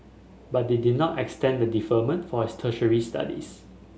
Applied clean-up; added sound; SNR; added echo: none; none; none; none.